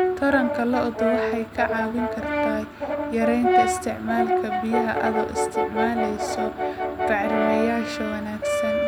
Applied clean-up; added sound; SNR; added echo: none; Brass instrument; -1 dB; none.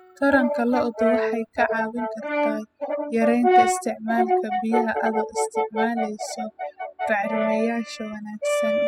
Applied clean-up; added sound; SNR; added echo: classical method spectral subtraction.